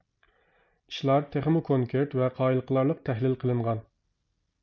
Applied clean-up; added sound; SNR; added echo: none; none; none; none.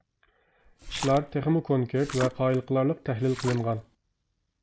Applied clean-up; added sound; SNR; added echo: none; Splash, splatter; 12 dB; none.